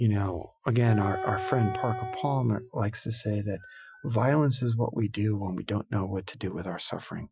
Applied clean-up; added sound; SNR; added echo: classical method Wiener filter.